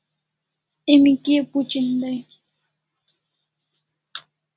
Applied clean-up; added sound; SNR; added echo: none; none; none; none.